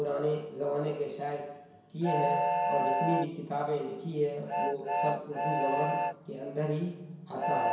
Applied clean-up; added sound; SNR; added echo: none; Train; 0 dB; reverberation time 0.7 s.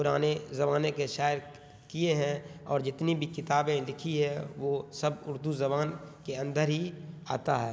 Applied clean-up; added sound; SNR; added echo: none; none; none; none.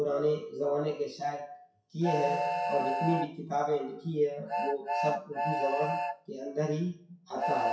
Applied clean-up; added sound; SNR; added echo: classical method WPE with log-MMSE.